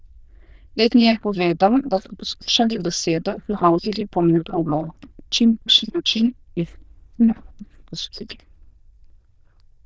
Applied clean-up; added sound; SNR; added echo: neural diffusion model UNIVERSE++.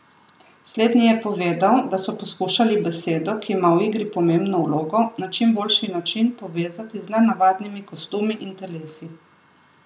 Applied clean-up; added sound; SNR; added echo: none; none; none; none.